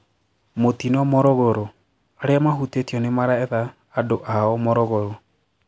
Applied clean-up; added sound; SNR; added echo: none; none; none; none.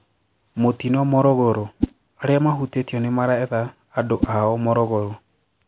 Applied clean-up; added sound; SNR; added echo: none; Whoosh, swoosh, swish; 12 dB; none.